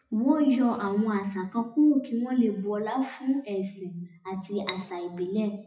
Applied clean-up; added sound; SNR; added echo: classical method WPE with log-MMSE.